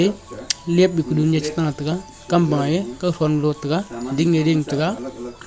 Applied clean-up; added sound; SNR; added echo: none; none; none; none.